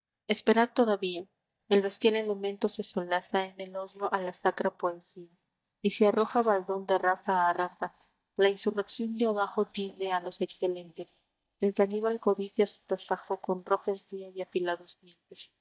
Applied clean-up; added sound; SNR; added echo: neural mask model DeepFilterNet 3.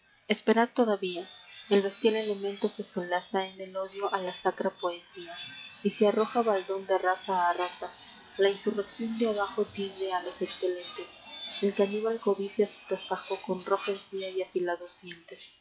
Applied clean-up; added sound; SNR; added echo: classical method log-MMSE.